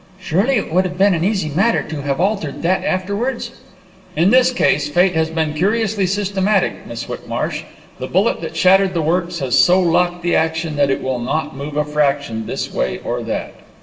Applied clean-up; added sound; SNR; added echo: none; none; none; reverberation time 0.8 s.